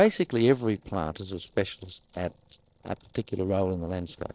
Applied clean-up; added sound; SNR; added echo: neural separator model SepFormer DNS4.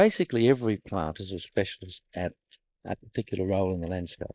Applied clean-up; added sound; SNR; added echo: neural mask model Resemble Enhance denoiser.